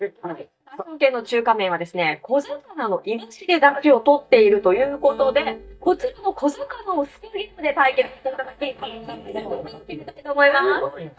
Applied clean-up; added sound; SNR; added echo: neural mask model DeepFilterNet 3.